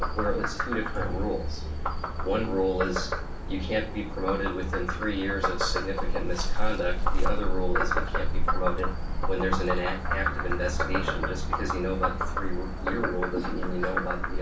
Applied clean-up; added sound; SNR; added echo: none; Frog; -5 dB; reverberation time 0.3 s.